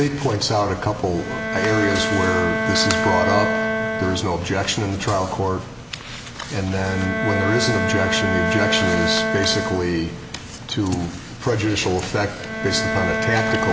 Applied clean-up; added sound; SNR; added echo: none; Bowed string instrument; 3 dB; none.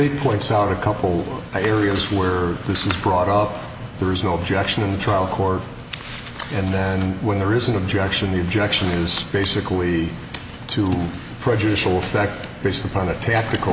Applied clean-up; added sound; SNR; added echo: none; none; none; none.